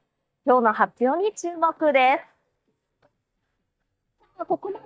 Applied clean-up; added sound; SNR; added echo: neural mask model DeepFilterNet 3.